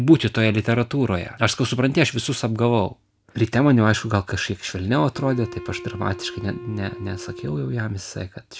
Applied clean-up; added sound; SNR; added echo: none; Wind instrument, woodwind instrument; 16 dB; none.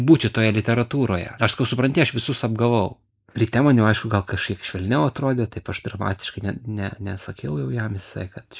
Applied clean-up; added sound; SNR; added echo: neural mask model Resemble Enhance denoiser.